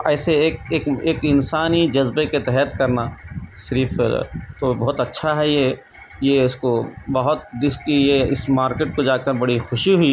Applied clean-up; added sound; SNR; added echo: none; none; none; none.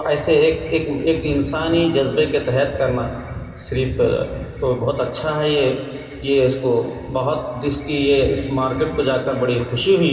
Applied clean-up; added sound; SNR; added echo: none; none; none; reverberation time 2.5 s.